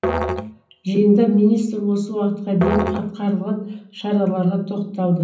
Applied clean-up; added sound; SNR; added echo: none; Musical instrument; 10 dB; reverberation time 0.6 s.